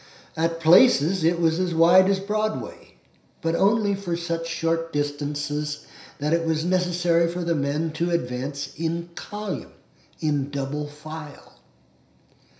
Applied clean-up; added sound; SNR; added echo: none; none; none; reverberation time 0.5 s.